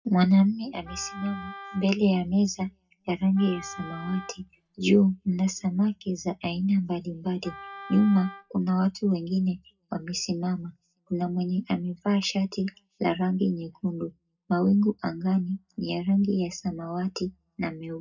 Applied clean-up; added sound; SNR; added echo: none; Wind instrument, woodwind instrument; 18 dB; reverberation time 0.2 s.